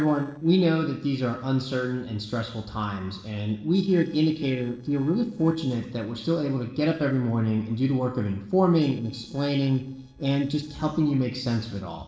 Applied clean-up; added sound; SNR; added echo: neural separator model SepFormer DNS4.